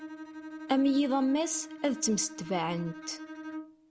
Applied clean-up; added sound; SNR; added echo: none; Bowed string instrument; 12 dB; none.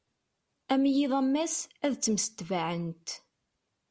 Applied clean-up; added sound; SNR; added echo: none; none; none; none.